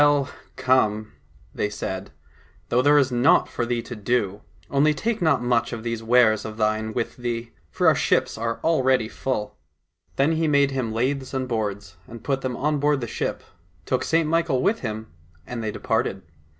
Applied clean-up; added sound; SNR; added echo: none; none; none; none.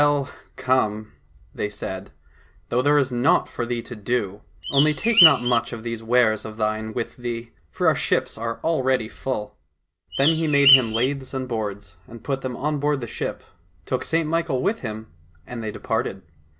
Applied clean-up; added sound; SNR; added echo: none; Bird; -2 dB; none.